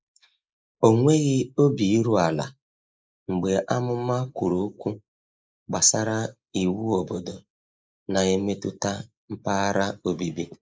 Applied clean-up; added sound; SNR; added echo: neural mask model Resemble Enhance denoiser.